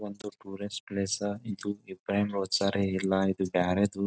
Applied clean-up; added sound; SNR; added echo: none; none; none; none.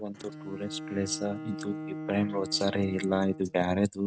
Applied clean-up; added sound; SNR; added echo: none; Bowed string instrument; 10 dB; none.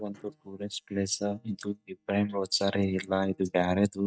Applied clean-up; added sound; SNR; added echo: neural mask model DeepFilterNet 3.